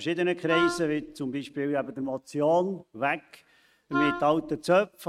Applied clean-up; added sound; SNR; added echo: neural mask model RNNoise.